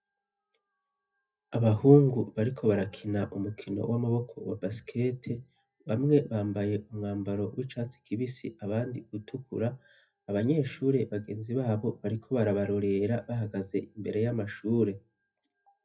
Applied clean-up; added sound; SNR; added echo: classical method WPE with log-MMSE.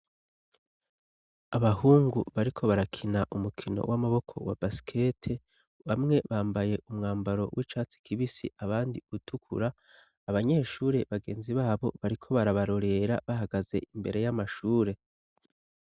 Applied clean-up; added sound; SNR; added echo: none; none; none; none.